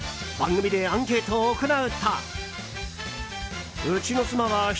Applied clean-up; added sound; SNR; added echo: none; none; none; none.